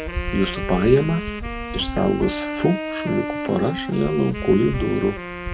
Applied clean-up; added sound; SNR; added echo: none; Wind instrument, woodwind instrument + Wind; 6 dB; none.